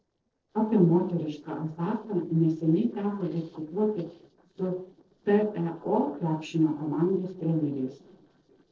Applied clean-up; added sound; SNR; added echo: neural separator model SepFormer DNS4.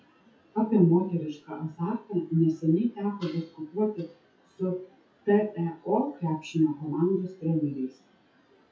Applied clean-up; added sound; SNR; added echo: classical method WPE with log-MMSE.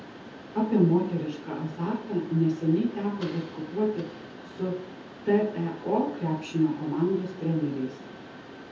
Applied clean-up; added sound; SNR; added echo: none; Mechanisms; 15 dB; reverberation time 0.5 s.